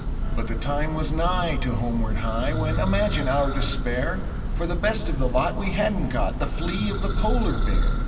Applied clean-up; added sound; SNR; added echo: none; Church bell; -2 dB; reverberation time 2.5 s.